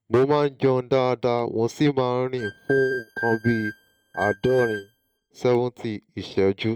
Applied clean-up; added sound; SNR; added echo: neural mask model RNNoise.